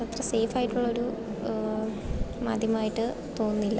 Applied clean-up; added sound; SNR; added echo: none; none; none; none.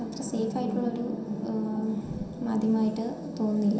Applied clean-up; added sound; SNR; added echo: none; none; none; reverberation time 0.7 s.